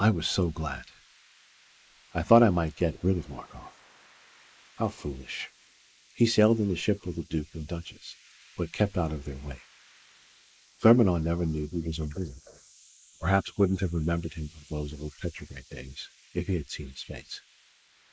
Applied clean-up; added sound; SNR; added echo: neural mask model Resemble Enhance denoiser.